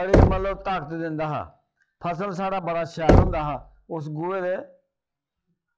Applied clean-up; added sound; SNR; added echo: classical method log-MMSE.